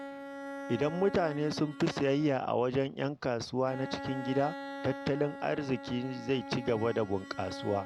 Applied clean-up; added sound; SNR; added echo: none; Bowed string instrument; 11 dB; none.